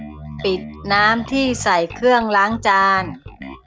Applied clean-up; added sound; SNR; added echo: none; Bass guitar; 15 dB; none.